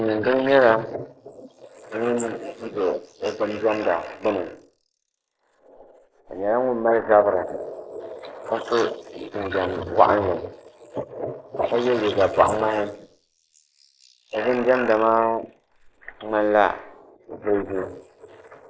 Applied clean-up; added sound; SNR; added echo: neural mask model Resemble Enhance denoiser.